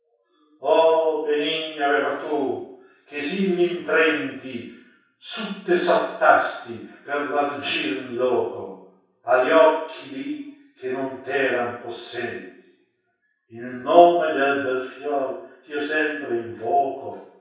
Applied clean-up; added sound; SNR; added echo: none; none; none; reverberation time 0.7 s.